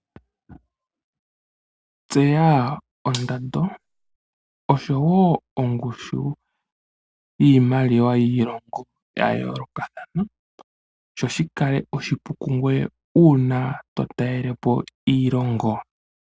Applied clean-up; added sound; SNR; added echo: none; Gunshot, gunfire; 17 dB; none.